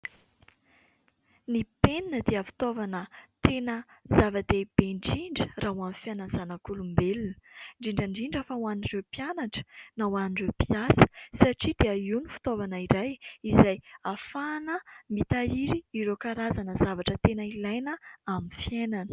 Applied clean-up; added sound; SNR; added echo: none; none; none; none.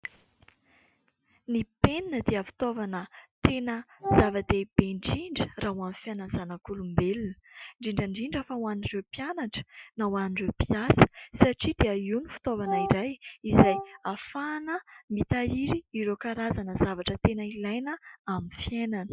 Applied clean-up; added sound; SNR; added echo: classical method Wiener filter.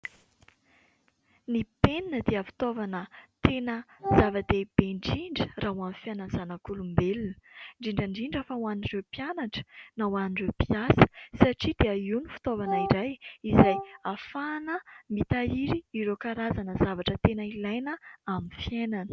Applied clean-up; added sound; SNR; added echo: none; Wind instrument, woodwind instrument; 4 dB; none.